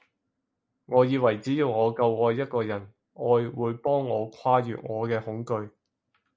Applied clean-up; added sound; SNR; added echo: none; none; none; none.